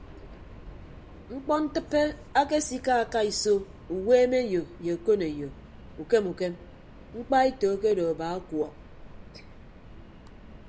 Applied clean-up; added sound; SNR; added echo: none; Subway, metro, underground; 18 dB; none.